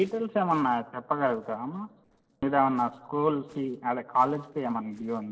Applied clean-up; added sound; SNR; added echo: neural separator model SepFormer DNS4.